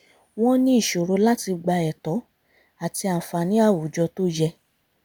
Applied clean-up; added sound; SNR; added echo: none; none; none; none.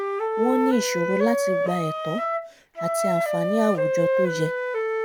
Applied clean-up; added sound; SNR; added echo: none; Wind instrument, woodwind instrument; -2 dB; none.